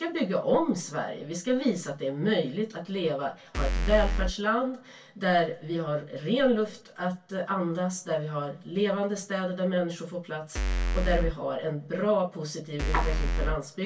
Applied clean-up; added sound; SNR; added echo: none; Bass drum / Keyboard (musical); -3 dB; reverberation time 0.1 s.